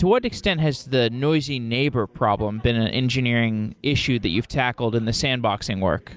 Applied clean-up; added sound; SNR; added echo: none; none; none; none.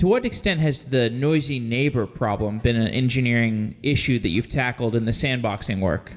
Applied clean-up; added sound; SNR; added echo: none; none; none; reverberation time 1.3 s.